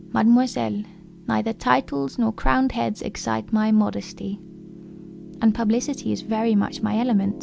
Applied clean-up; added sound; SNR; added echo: none; Piano; 17 dB; none.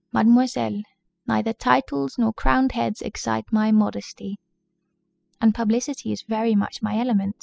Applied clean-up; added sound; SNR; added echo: classical method spectral subtraction.